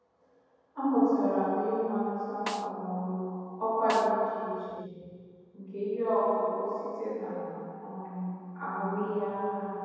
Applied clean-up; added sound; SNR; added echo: none; Snare drum; 11 dB; reverberation time 2.1 s.